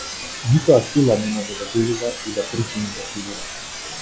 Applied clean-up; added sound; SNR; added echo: classical method log-MMSE.